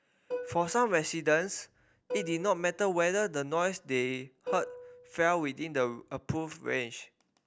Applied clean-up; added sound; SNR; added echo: none; Plucked string instrument; 12 dB; none.